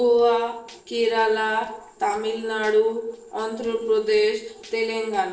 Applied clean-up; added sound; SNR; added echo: neural separator model SepFormer DNS4.